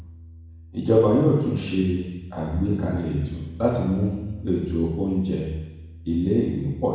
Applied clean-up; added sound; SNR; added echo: none; Bass guitar; 16 dB; reverberation time 1.1 s.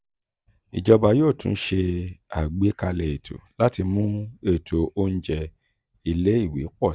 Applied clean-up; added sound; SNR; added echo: none; none; none; none.